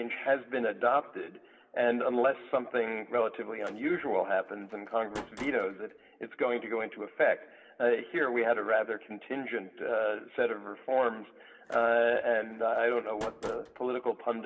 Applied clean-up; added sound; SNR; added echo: none; Slam; 18 dB; reverberation time 0.8 s.